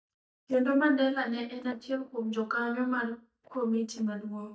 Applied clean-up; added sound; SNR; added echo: neural mask model DeepFilterNet 3.